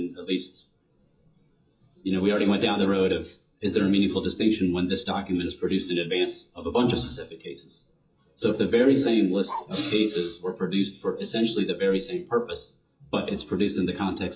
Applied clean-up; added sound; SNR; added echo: classical method WPE with log-MMSE.